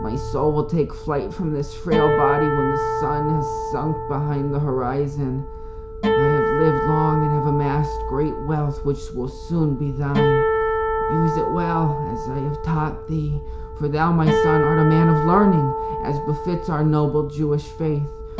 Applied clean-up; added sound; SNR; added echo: none; Acoustic guitar; 3 dB; none.